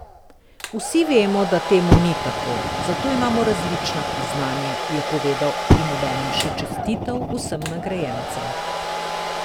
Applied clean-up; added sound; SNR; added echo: none; Fire + Domestic sounds, home sounds; 0 dB; none.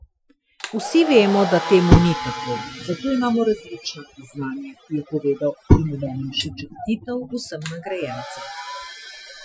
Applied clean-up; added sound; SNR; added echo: classical method Wiener filter.